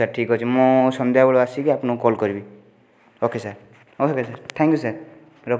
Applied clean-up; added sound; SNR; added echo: none; none; none; none.